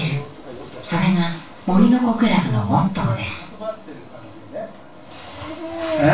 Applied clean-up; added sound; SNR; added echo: none; none; none; reverberation time 0.3 s.